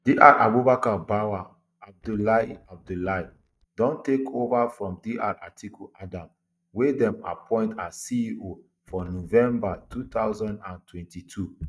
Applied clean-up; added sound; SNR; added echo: neural mask model DeepFilterNet 3.